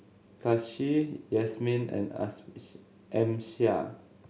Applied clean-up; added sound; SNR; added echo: none; none; none; none.